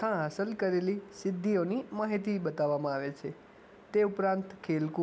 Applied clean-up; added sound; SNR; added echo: none; none; none; none.